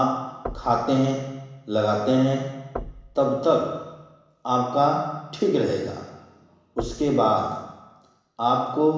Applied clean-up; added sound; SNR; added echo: none; Knock / Wood; 17 dB; reverberation time 1.0 s.